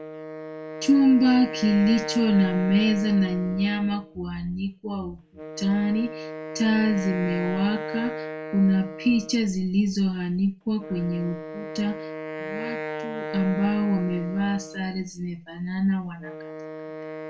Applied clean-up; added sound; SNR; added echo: none; Wind instrument, woodwind instrument; 11 dB; reverberation time 0.2 s.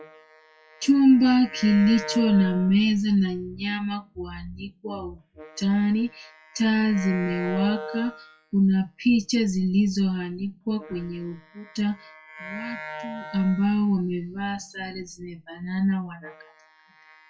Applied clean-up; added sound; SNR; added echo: classical method WPE with log-MMSE.